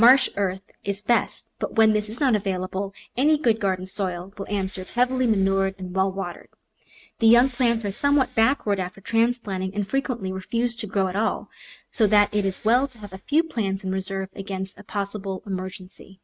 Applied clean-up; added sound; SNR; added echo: neural mask model RNNoise.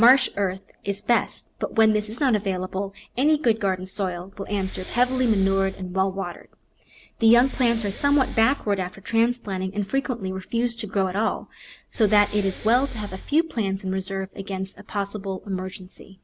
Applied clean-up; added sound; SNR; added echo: none; Breathing; 12 dB; none.